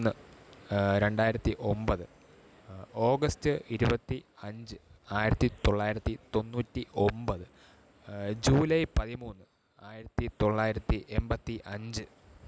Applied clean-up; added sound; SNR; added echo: none; none; none; none.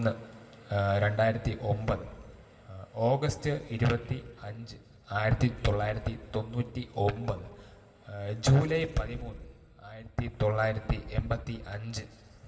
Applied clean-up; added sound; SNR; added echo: none; none; none; reverberation time 1.8 s.